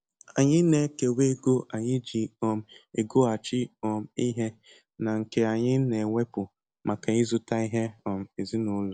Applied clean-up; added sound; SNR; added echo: none; none; none; none.